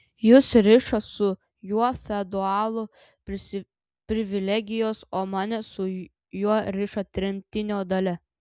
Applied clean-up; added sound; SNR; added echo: none; none; none; none.